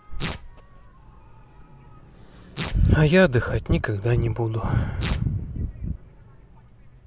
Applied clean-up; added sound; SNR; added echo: none; Tearing; 15 dB; none.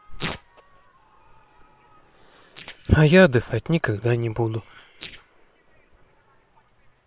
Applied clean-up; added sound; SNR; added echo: neural separator model SepFormer WHAM!.